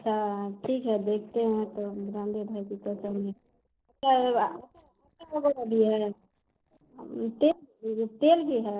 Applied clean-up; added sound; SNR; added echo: neural separator model SepFormer DNS4.